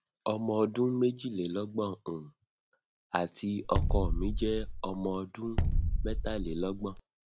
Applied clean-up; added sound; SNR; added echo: none; Bass drum; -3 dB; none.